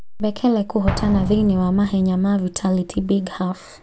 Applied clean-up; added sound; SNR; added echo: none; Explosion; 11 dB; none.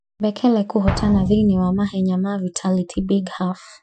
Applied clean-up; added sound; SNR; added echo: classical method Wiener filter.